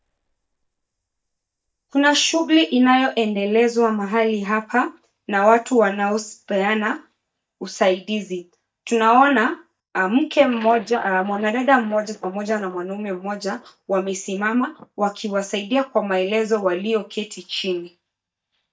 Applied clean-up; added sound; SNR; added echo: neural mask model DeepFilterNet 3.